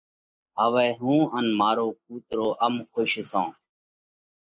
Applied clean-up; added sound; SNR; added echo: neural mask model Resemble Enhance denoiser.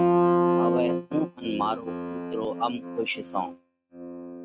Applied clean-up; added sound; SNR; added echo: neural mask model RNNoise.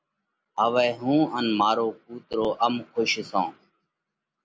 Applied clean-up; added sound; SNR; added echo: none; none; none; none.